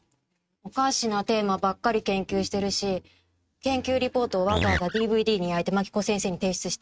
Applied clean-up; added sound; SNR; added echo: neural mask model RNNoise.